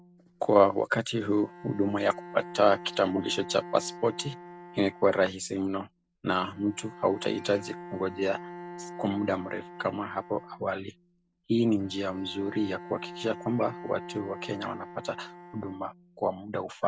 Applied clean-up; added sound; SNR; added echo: none; Bowed string instrument; 15 dB; none.